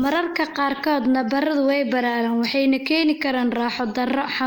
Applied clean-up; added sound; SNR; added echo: neural mask model Resemble Enhance denoiser.